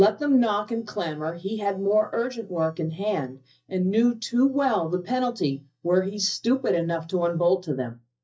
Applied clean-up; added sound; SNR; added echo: neural mask model DeepFilterNet 3.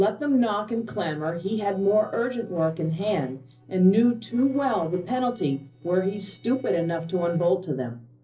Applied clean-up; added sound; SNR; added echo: neural separator model SepFormer DNS4.